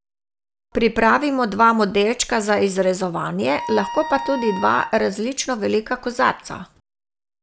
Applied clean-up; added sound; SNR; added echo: none; Wind instrument, woodwind instrument; 9 dB; none.